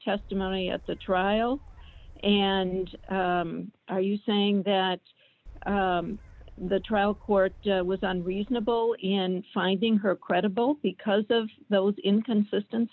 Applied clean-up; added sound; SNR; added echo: none; Gull, seagull / Wind; 20 dB; none.